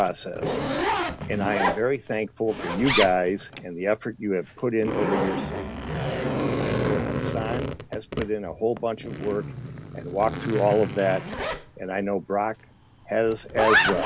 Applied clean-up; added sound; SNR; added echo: none; Zipper (clothing); 2 dB; none.